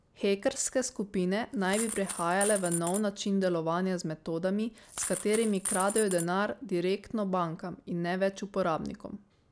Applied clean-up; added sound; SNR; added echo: none; Coin (dropping); 5 dB; none.